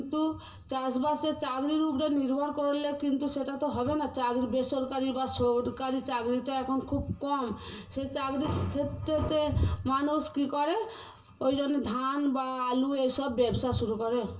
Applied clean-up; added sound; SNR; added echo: none; none; none; reverberation time 0.2 s.